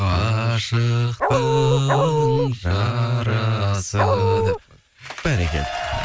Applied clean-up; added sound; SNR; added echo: none; Dog; -1 dB; none.